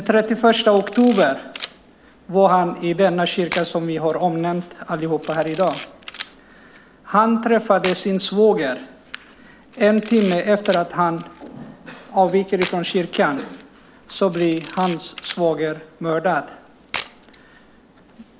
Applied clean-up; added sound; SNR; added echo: none; Camera; 18 dB; none.